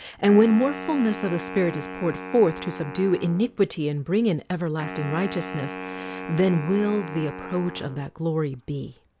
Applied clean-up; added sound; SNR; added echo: none; Wind instrument, woodwind instrument; 12 dB; none.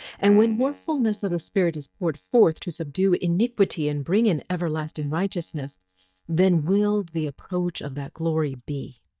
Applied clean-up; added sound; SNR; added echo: neural mask model DeepFilterNet 3.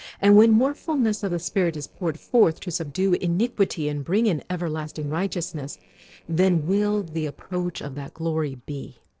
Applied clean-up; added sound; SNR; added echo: neural separator model SepFormer DNS4.